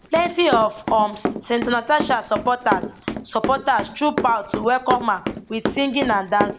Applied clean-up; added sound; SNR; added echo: none; Run; 7 dB; none.